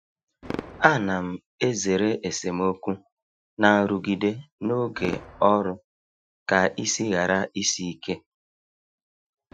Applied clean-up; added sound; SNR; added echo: classical method Wiener filter.